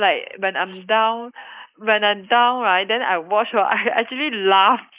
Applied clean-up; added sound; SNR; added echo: neural mask model Resemble Enhance denoiser.